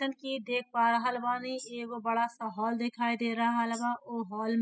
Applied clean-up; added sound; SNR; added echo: classical method spectral subtraction.